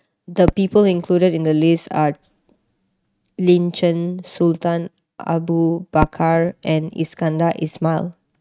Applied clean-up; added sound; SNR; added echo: neural mask model RNNoise.